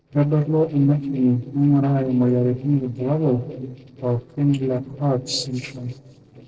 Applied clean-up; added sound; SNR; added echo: neural separator model SepFormer DNS4.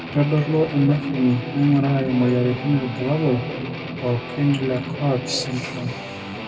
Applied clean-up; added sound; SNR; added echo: none; Guitar; 10 dB; reverberation time 2.5 s.